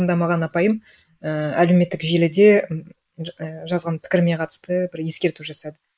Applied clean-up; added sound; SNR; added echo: neural mask model Resemble Enhance denoiser.